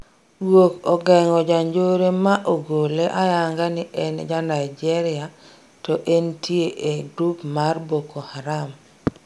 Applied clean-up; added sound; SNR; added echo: none; none; none; none.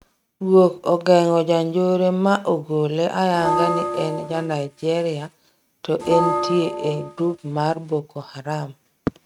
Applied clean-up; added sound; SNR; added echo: neural mask model RNNoise.